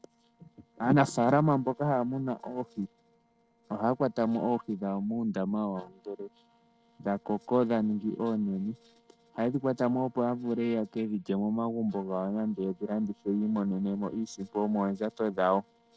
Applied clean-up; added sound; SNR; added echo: neural separator model SepFormer DNS4.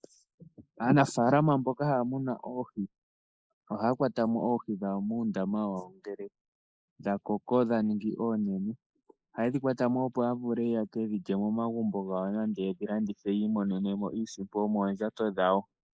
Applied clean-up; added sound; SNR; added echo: neural mask model Resemble Enhance denoiser.